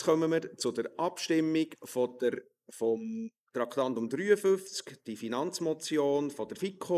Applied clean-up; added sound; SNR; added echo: neural mask model Resemble Enhance denoiser.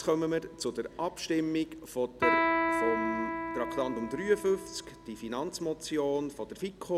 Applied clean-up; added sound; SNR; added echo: none; Electric guitar; 3 dB; none.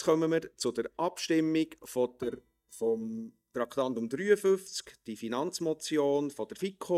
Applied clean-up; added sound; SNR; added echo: neural mask model DeepFilterNet 3.